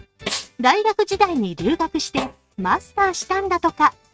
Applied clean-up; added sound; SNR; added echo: neural mask model RNNoise.